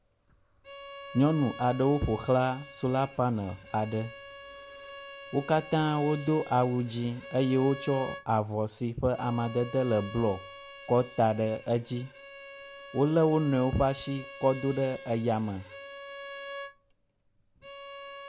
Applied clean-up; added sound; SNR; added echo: none; Bowed string instrument; 15 dB; none.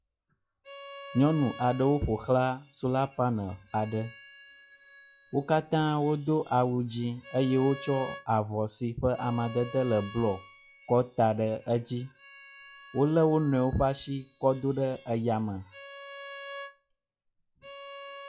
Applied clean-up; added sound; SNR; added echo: classical method log-MMSE.